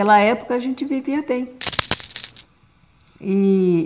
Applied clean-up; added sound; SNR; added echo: none; Coin (dropping); 8 dB; reverberation time 0.6 s.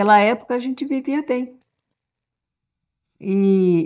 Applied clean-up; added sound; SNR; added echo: neural mask model DeepFilterNet 3.